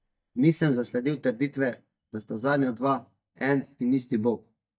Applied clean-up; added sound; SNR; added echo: neural mask model DeepFilterNet 3.